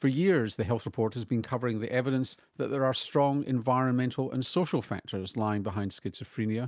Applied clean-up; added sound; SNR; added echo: none; none; none; none.